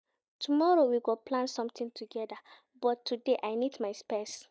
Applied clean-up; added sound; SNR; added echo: neural mask model DeepFilterNet 3.